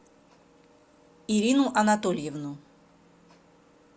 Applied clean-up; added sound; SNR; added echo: none; none; none; none.